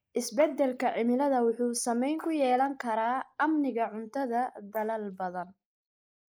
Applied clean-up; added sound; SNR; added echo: neural mask model Resemble Enhance denoiser.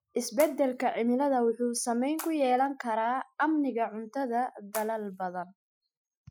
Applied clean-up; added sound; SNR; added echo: classical method Wiener filter.